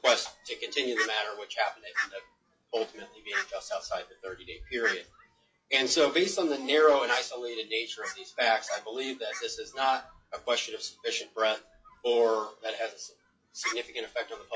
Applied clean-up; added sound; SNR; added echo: classical method WPE with log-MMSE.